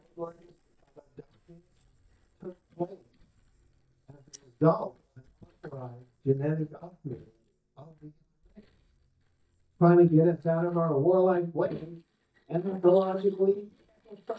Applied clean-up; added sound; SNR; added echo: neural mask model DeepFilterNet 3.